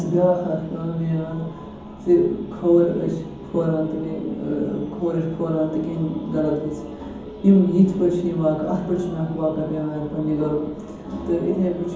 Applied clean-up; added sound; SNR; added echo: none; none; none; reverberation time 1.2 s.